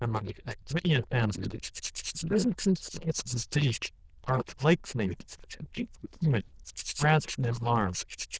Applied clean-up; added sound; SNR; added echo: neural diffusion model UNIVERSE++.